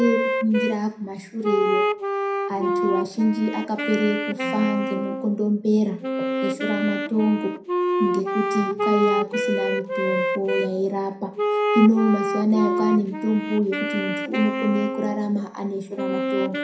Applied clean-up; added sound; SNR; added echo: none; Wind instrument, woodwind instrument; 1 dB; reverberation time 0.4 s.